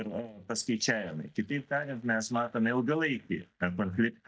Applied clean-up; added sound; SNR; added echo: neural mask model DeepFilterNet 3.